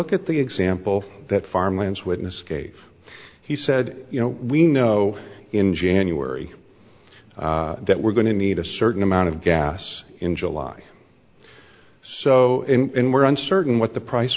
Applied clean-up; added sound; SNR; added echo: none; none; none; none.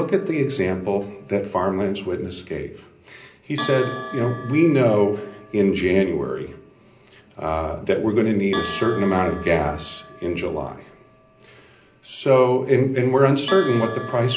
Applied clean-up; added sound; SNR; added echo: none; Bell; 16 dB; reverberation time 0.5 s.